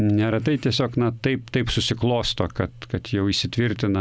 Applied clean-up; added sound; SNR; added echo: none; none; none; none.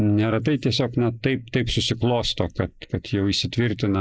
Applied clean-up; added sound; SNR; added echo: neural mask model Resemble Enhance denoiser.